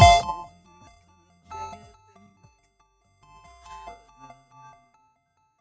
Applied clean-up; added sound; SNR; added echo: neural mask model RNNoise.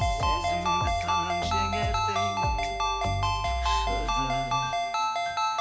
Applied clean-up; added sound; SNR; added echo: none; Ringtone; -4 dB; none.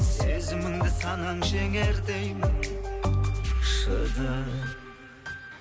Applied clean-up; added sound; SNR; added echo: none; none; none; none.